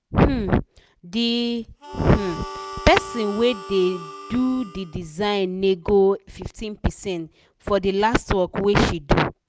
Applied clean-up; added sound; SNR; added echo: none; Harmonica; 14 dB; none.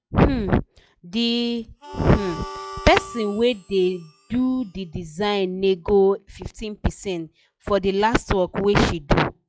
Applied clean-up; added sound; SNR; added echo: classical method log-MMSE.